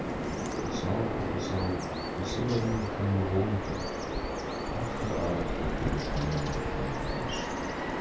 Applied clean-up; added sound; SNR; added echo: none; Bird vocalization, bird call, bird song; -1 dB; reverberation time 0.2 s.